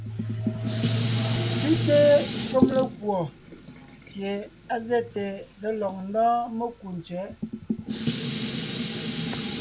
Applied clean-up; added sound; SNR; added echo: none; Dishes, pots, and pans; 2 dB; none.